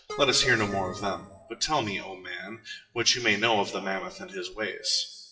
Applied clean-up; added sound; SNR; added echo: classical method WPE with log-MMSE.